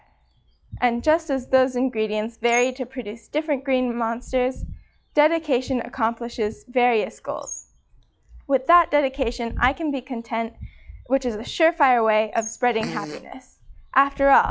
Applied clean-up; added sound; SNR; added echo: classical method log-MMSE.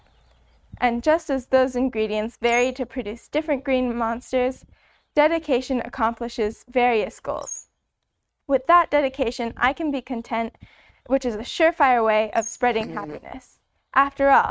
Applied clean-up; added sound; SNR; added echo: neural mask model RNNoise.